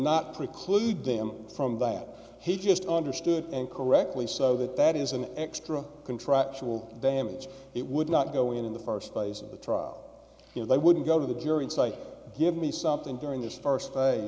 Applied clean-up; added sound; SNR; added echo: none; none; none; none.